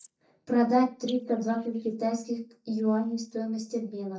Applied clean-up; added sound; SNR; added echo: neural mask model DeepFilterNet 3.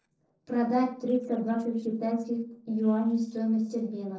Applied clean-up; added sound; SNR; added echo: neural separator model SepFormer DNS4.